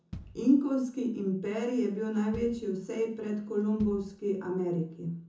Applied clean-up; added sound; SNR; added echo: none; Bass drum; 19 dB; reverberation time 0.5 s.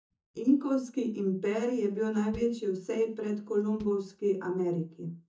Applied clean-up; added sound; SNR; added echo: neural mask model DeepFilterNet 3.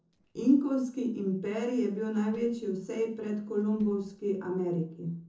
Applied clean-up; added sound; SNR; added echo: neural separator model SepFormer DNS4.